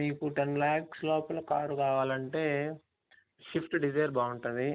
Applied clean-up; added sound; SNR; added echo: none; none; none; none.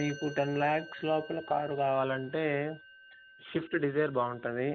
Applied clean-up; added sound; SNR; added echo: none; Musical instrument; 19 dB; none.